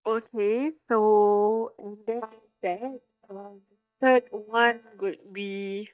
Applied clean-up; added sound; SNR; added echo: neural mask model DeepFilterNet 3.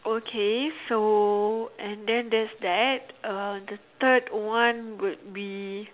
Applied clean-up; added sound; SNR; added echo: none; none; none; none.